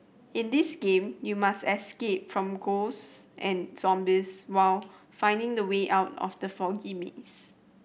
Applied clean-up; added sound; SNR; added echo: none; none; none; none.